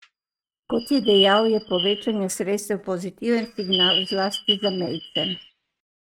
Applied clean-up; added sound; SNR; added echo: neural mask model RNNoise.